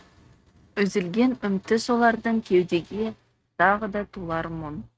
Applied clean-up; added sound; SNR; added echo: neural mask model RNNoise.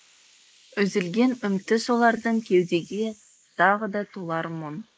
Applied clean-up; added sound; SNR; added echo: neural mask model Resemble Enhance denoiser.